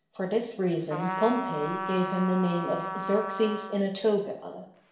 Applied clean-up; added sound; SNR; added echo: none; Trumpet; 7 dB; reverberation time 0.7 s.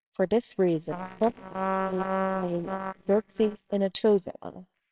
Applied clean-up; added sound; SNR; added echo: neural separator model SepFormer WHAMR!.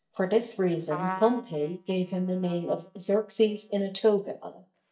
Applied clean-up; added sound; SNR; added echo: neural mask model DeepFilterNet 3.